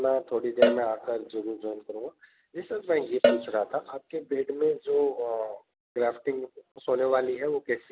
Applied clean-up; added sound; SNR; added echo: none; Cowbell; 2 dB; none.